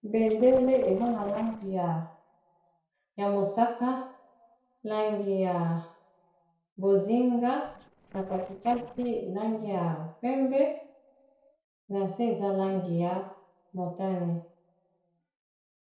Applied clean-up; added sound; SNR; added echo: neural separator model SepFormer DNS4.